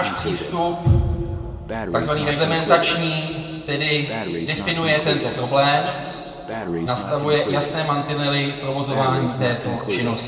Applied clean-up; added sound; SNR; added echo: none; Breathing; 9 dB; reverberation time 2.0 s.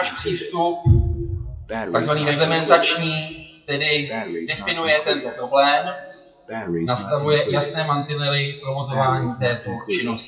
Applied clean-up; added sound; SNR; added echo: classical method WPE with log-MMSE.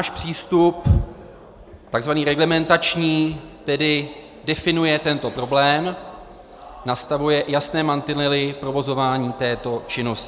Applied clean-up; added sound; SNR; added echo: none; none; none; none.